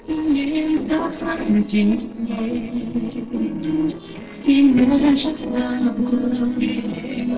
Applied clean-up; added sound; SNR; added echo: neural separator model SepFormer DNS4.